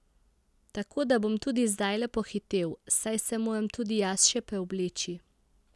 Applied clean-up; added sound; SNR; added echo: none; none; none; none.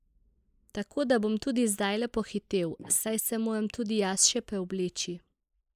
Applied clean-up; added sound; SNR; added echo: neural mask model Resemble Enhance denoiser.